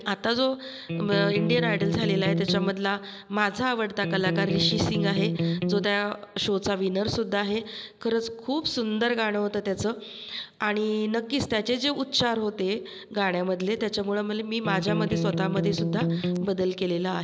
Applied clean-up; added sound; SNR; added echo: none; Electric guitar; 0 dB; none.